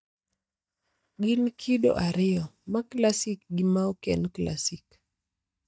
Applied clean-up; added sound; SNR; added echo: neural mask model DeepFilterNet 3.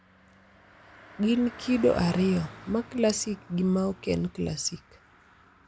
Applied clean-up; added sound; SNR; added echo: none; Car passing by; 18 dB; none.